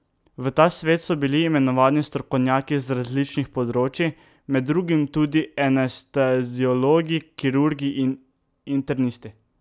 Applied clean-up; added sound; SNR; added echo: none; none; none; none.